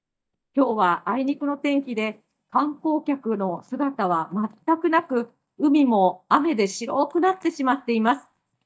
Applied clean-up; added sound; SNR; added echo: neural mask model DeepFilterNet 3.